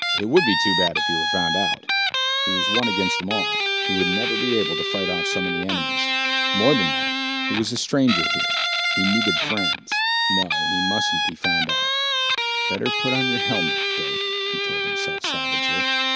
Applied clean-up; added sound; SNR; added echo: none; Guitar; -4 dB; none.